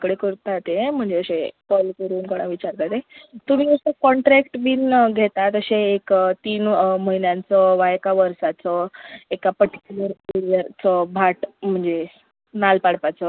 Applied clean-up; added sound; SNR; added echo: none; none; none; none.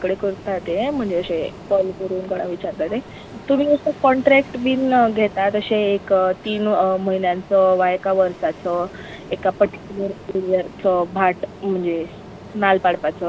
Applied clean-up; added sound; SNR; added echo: none; Ocean; 18 dB; none.